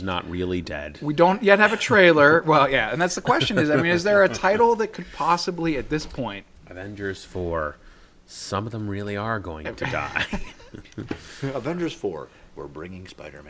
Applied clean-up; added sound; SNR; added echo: none; none; none; none.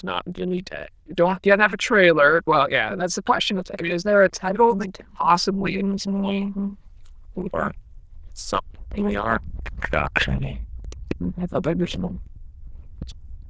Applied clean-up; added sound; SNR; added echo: neural diffusion model UNIVERSE++.